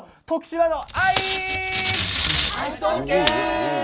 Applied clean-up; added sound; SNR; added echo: none; Packing tape, duct tape; 4 dB; none.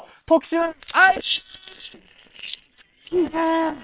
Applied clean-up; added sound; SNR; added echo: neural separator model SepFormer WHAM!.